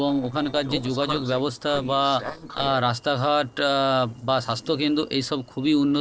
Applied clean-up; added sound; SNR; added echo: neural separator model SepFormer DNS4.